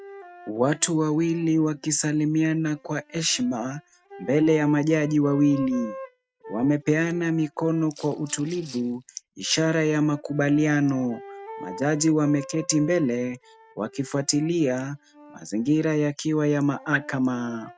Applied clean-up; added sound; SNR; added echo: neural mask model RNNoise.